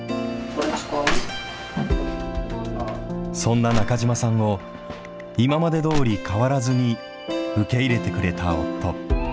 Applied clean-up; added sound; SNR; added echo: none; Crushing; 3 dB; none.